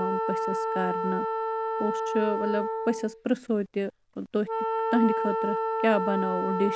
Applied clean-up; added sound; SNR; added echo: none; Wind instrument, woodwind instrument; 0 dB; none.